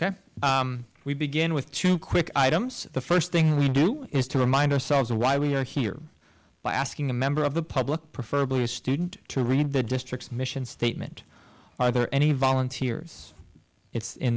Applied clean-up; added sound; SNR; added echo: none; none; none; none.